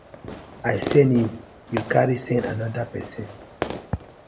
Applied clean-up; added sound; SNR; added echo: none; Fireworks; 11 dB; none.